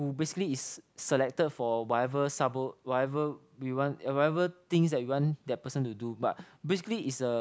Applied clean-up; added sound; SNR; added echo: none; none; none; none.